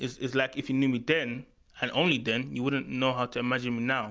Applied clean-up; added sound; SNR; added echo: none; none; none; none.